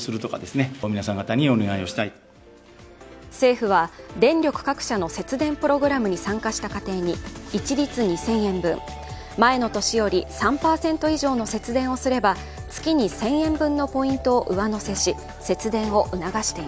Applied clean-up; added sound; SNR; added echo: none; none; none; none.